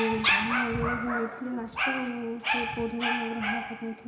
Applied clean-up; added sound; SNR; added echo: none; Dog; -2 dB; reverberation time 0.4 s.